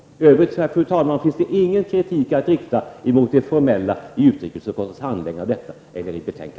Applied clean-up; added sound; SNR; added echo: none; none; none; none.